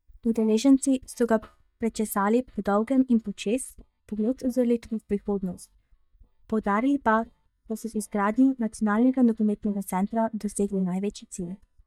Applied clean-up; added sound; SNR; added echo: neural mask model DeepFilterNet 3.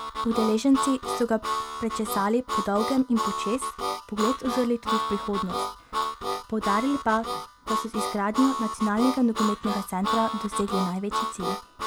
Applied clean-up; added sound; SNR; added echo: none; Harmonica; 4 dB; none.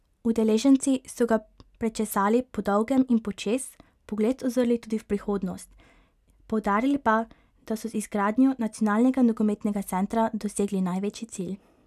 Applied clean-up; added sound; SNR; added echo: none; none; none; none.